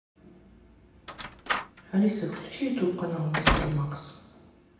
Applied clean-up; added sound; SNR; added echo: none; Slam; 1 dB; reverberation time 0.9 s.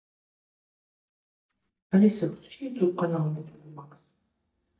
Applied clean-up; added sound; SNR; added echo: neural mask model DeepFilterNet 3.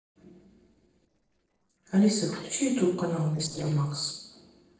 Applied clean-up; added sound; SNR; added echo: neural separator model SepFormer DNS4.